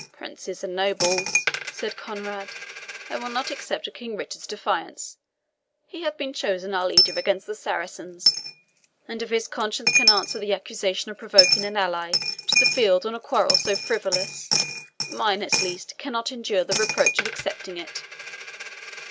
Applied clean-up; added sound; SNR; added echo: none; Coin (dropping); 0 dB; none.